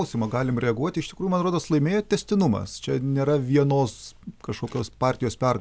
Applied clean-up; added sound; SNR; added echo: none; none; none; none.